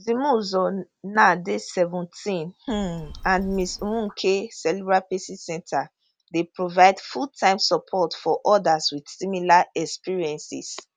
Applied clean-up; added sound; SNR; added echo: none; Telephone; 15 dB; none.